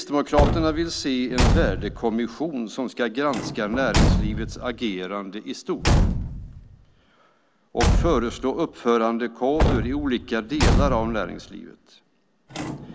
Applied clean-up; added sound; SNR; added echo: none; Slam / Truck / Car; -1 dB; none.